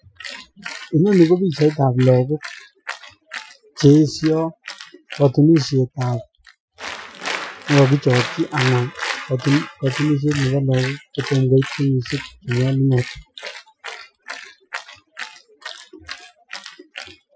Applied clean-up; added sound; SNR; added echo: classical method Wiener filter.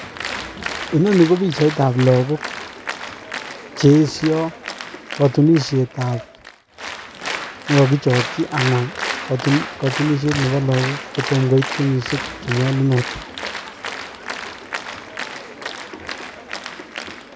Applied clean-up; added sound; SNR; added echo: none; Applause; 9 dB; none.